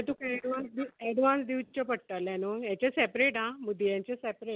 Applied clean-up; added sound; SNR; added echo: none; none; none; none.